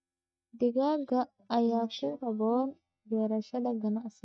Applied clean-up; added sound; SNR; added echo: neural mask model DeepFilterNet 3.